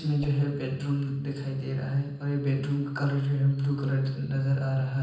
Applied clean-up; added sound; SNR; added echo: none; Whoosh, swoosh, swish; 18 dB; reverberation time 0.9 s.